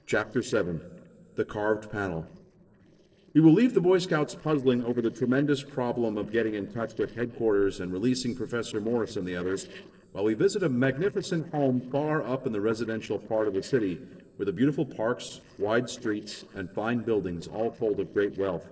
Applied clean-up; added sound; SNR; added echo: neural separator model SepFormer DNS4.